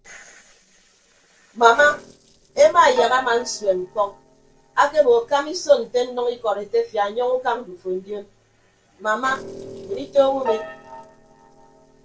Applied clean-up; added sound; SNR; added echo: neural separator model SepFormer DNS4.